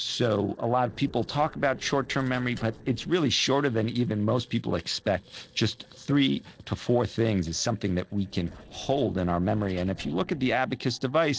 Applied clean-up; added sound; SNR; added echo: neural separator model SepFormer DNS4.